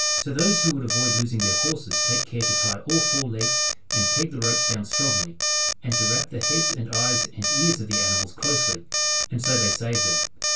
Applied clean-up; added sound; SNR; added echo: none; Alarm; -5 dB; reverberation time 0.2 s.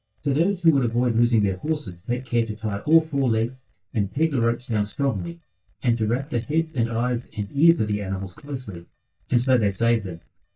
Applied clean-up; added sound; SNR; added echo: neural mask model DeepFilterNet 3.